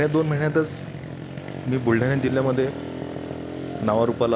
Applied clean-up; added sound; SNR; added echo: none; Motorcycle; 9 dB; none.